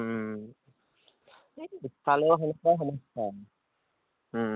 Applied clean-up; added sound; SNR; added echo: none; none; none; none.